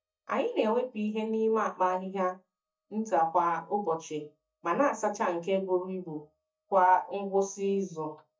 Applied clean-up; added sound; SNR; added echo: neural mask model DeepFilterNet 3.